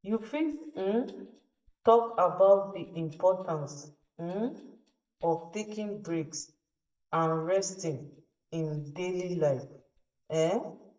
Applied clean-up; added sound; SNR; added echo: neural mask model DeepFilterNet 3.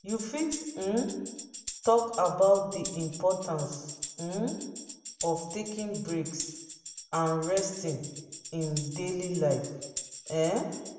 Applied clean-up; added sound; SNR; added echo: none; Tambourine; 11 dB; reverberation time 1.0 s.